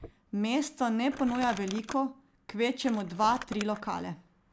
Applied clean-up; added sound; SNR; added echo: none; Crumpling, crinkling; 16 dB; none.